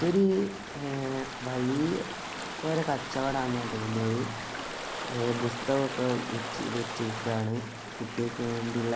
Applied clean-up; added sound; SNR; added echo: none; Stream / Ocean; 7 dB; none.